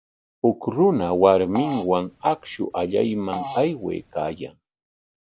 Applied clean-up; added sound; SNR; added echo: none; Fart; 14 dB; none.